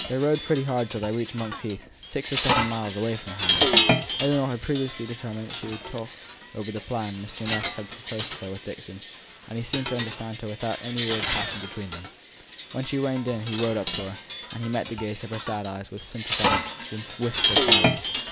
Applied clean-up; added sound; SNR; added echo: none; Chink, clink; -1 dB; none.